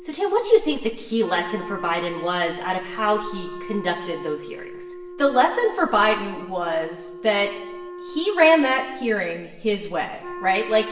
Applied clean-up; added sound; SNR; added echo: none; Wind instrument, woodwind instrument; 14 dB; reverberation time 1.1 s.